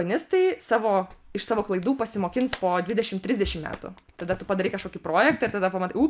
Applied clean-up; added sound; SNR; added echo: none; Clapping; 20 dB; none.